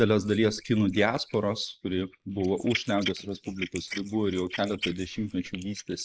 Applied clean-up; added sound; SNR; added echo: neural mask model Resemble Enhance denoiser.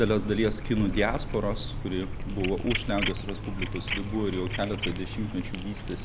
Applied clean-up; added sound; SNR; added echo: none; Cat; 3 dB; none.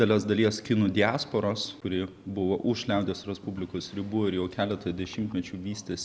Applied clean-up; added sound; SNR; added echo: none; none; none; none.